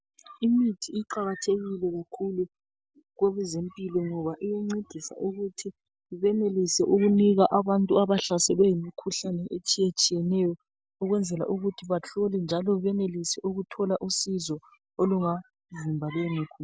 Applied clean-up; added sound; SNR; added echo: none; none; none; none.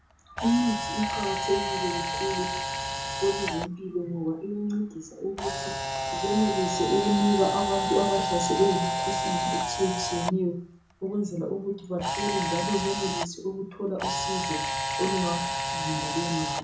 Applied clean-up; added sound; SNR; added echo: none; Camera; 2 dB; reverberation time 0.6 s.